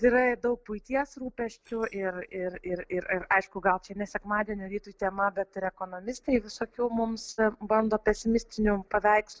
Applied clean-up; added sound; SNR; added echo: neural separator model SepFormer DNS4.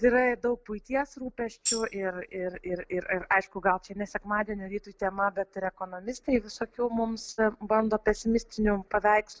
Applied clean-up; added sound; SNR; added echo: none; Tambourine; 6 dB; none.